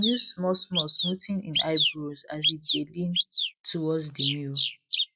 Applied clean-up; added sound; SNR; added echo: classical method log-MMSE.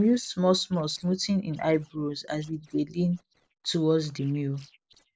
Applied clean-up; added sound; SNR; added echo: neural separator model SepFormer DNS4.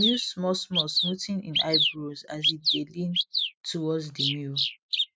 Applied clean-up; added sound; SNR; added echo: neural mask model RNNoise.